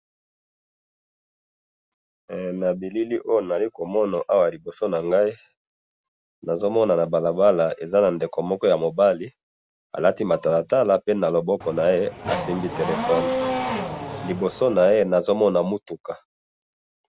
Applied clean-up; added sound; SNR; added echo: none; Race car, auto racing / Accelerating, revving, vroom; 5 dB; none.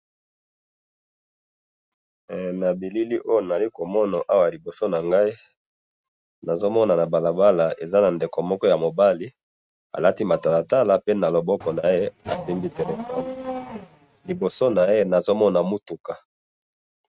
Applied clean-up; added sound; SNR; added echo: neural mask model RNNoise.